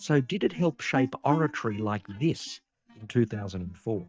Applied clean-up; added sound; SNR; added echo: neural mask model DeepFilterNet 3.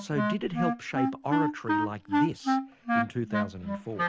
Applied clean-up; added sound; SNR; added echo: none; Wind instrument, woodwind instrument; -5 dB; none.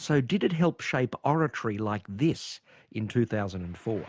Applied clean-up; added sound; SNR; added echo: none; none; none; none.